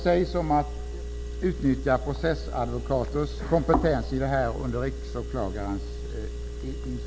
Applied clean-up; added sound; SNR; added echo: none; Engine; 6 dB; none.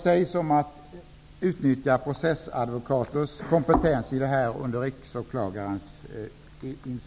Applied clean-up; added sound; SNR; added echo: none; none; none; none.